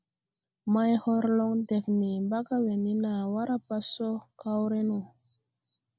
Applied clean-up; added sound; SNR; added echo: none; none; none; none.